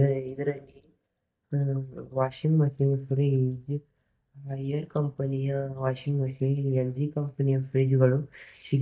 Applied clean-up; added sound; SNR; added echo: neural mask model DeepFilterNet 3.